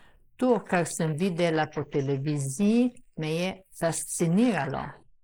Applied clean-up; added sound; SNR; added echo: neural mask model Resemble Enhance denoiser.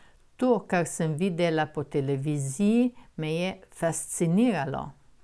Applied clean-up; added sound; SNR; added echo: none; none; none; none.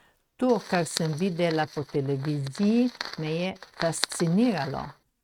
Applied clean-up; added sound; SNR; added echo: neural mask model RNNoise.